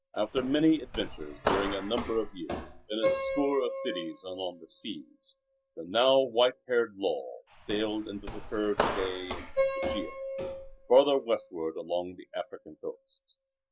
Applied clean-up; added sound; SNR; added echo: classical method log-MMSE.